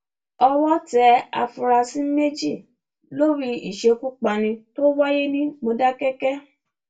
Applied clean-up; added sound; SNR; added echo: none; none; none; reverberation time 0.2 s.